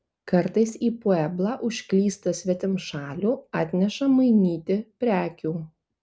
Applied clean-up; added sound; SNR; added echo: none; none; none; none.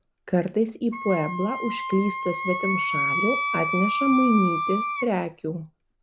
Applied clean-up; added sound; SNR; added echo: none; Wind instrument, woodwind instrument; 3 dB; none.